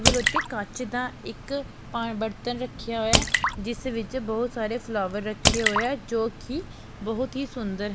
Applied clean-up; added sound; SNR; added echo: none; Drip / Splash, splatter; -1 dB; none.